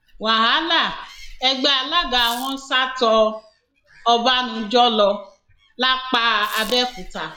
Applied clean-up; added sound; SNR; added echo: classical method log-MMSE.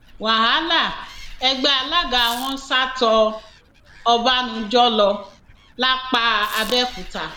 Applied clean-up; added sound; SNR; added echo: none; Animal + Squeak; 19 dB; none.